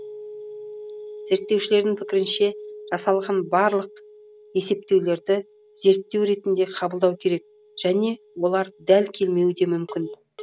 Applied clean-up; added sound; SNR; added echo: none; Telephone; 18 dB; none.